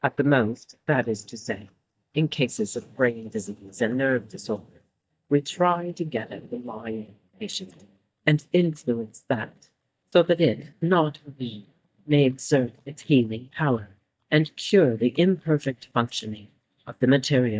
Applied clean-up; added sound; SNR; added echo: neural mask model DeepFilterNet 3.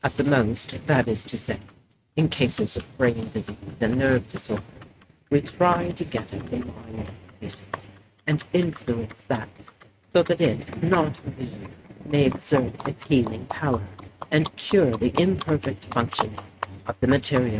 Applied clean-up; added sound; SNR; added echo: neural mask model RNNoise.